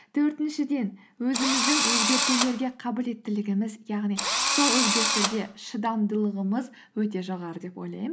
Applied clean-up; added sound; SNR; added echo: none; Engine / Drill; -3 dB; none.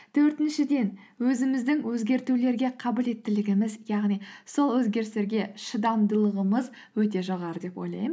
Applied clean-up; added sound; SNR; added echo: none; none; none; none.